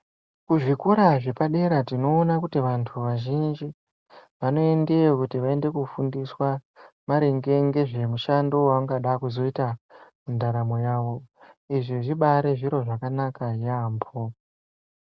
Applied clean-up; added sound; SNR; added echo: none; none; none; none.